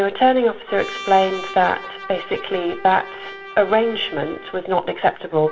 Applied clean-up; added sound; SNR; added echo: none; Trumpet; 15 dB; reverberation time 1.4 s.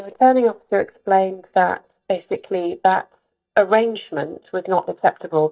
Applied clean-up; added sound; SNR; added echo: neural mask model DeepFilterNet 3.